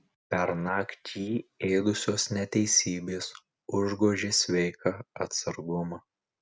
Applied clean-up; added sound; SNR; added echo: none; none; none; none.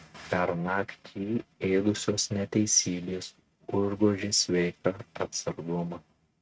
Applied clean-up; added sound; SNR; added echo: neural mask model RNNoise.